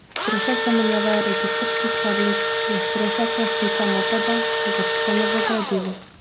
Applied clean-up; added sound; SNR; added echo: none; Engine / Drill; -3 dB; none.